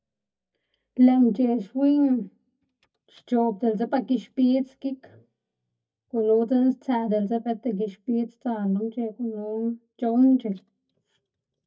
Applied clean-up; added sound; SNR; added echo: neural mask model DeepFilterNet 3.